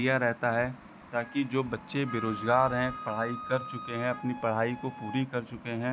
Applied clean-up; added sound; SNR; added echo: none; Wind instrument, woodwind instrument; 13 dB; none.